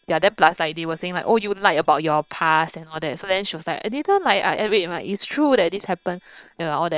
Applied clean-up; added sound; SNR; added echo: neural separator model SepFormer WHAM!.